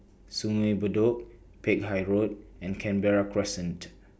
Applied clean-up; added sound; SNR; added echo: none; none; none; none.